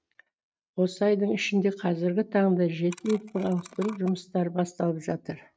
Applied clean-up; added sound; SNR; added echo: neural mask model RNNoise.